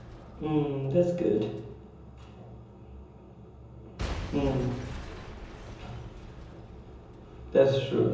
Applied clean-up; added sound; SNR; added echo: none; Shatter / Crushing / Boom; 12 dB; reverberation time 0.6 s.